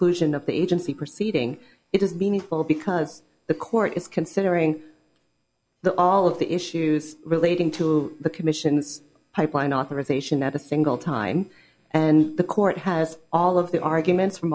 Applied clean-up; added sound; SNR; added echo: none; none; none; none.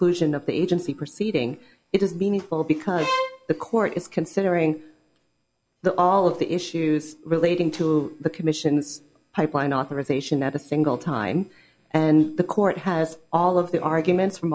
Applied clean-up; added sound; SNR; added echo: none; Bowed string instrument; 5 dB; none.